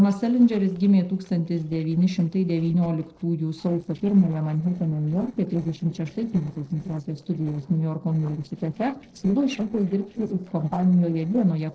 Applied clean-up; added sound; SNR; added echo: neural separator model SepFormer DNS4.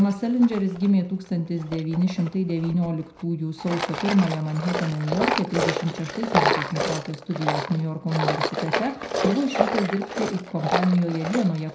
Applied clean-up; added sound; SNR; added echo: none; Tools; 4 dB; reverberation time 0.5 s.